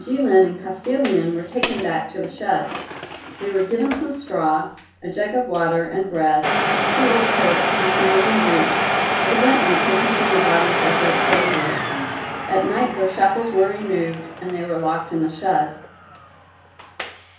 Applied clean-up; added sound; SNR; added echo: none; Domestic sounds, home sounds; 1 dB; reverberation time 0.6 s.